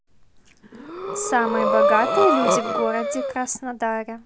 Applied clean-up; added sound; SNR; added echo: none; Breathing; -2 dB; none.